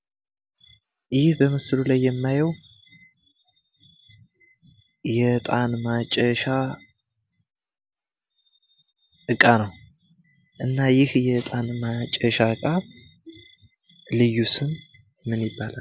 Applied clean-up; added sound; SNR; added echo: none; none; none; none.